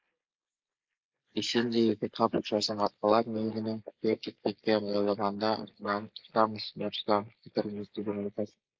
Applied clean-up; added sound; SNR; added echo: neural mask model Resemble Enhance denoiser.